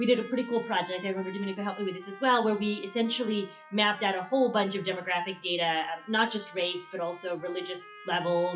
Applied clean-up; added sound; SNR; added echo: classical method WPE with log-MMSE.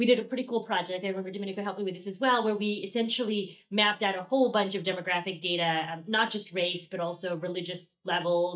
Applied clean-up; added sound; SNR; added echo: neural mask model DeepFilterNet 3.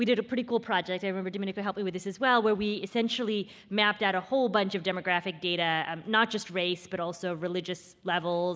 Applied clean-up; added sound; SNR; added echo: none; none; none; none.